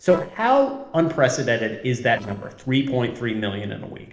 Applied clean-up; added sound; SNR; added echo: neural separator model SepFormer DNS4.